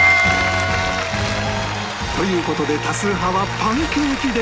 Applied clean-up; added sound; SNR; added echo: none; Wind chime; 6 dB; none.